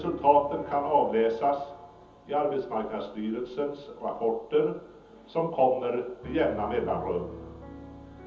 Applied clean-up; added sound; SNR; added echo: none; Piano; 19 dB; reverberation time 0.7 s.